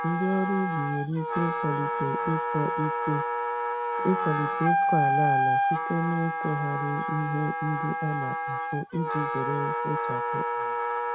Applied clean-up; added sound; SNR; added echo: none; Wind instrument, woodwind instrument; -2 dB; none.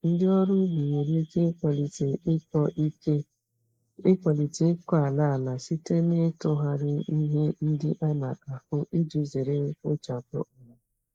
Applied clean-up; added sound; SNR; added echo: neural mask model Resemble Enhance denoiser.